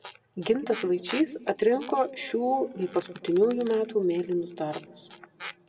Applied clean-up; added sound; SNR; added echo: none; Squeak; 19 dB; reverberation time 1.2 s.